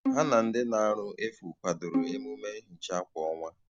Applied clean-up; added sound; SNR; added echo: none; Bowed string instrument; 6 dB; none.